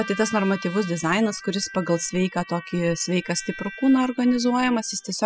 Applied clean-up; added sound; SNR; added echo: classical method spectral subtraction.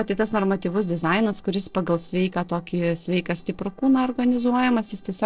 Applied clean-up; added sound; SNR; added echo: neural separator model SepFormer DNS4.